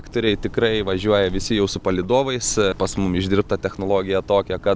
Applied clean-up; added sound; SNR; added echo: none; none; none; none.